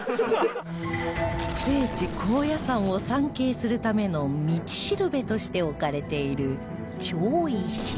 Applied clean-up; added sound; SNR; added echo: none; Tearing + Boom; 15 dB; none.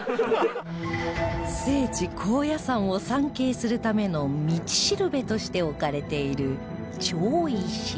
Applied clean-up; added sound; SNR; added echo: none; none; none; none.